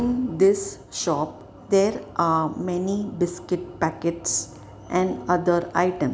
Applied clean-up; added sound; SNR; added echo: none; none; none; none.